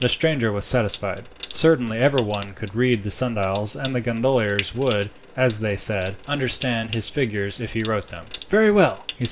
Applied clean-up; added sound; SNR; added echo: none; Trickle, dribble / Sink (filling or washing) / Water tap, faucet; 16 dB; none.